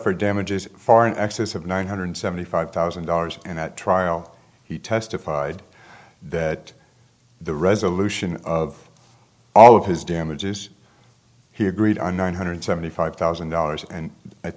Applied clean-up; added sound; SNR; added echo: none; none; none; none.